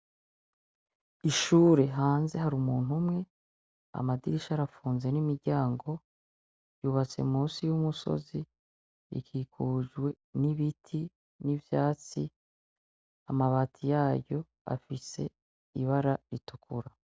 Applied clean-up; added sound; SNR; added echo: none; none; none; none.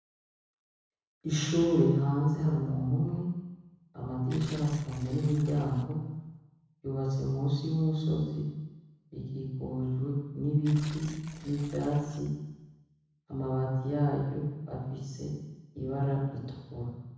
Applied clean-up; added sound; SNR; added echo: none; Tearing; 18 dB; reverberation time 1.1 s.